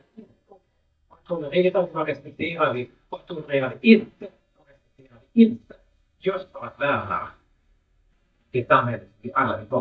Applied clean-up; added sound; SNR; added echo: neural mask model DeepFilterNet 3.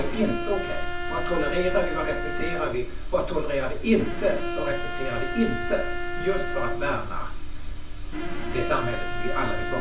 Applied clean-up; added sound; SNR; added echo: none; Bowed string instrument; 8 dB; reverberation time 0.3 s.